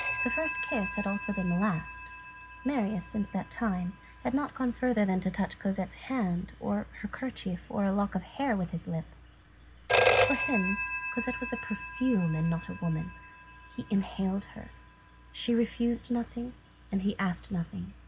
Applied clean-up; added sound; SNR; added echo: none; Telephone; -1 dB; none.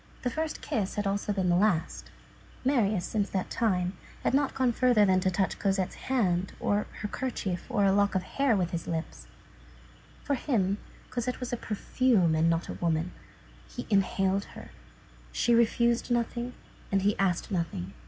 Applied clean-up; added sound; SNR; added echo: none; none; none; none.